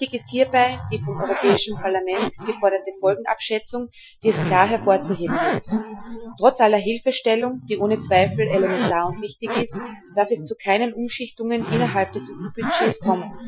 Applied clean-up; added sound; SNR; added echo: classical method Wiener filter.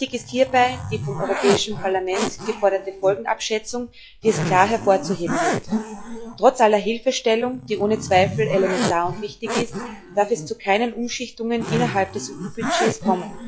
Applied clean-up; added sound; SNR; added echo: classical method log-MMSE.